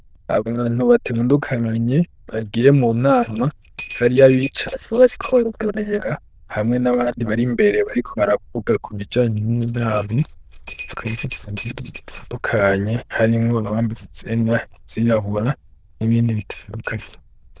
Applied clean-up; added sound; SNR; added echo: neural diffusion model UNIVERSE++.